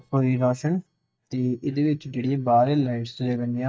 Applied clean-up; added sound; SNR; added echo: neural mask model DeepFilterNet 3.